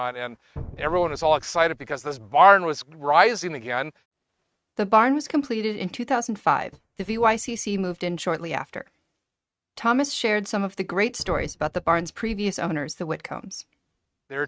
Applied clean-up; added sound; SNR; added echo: neural mask model RNNoise.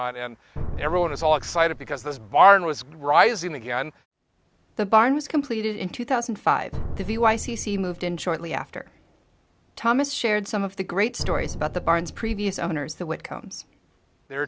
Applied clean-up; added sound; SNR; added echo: none; Drum; 11 dB; none.